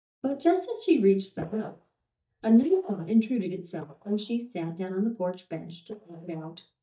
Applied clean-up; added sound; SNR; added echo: neural mask model DeepFilterNet 3.